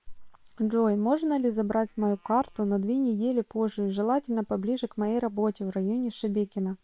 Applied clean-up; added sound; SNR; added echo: neural separator model SepFormer WHAM!.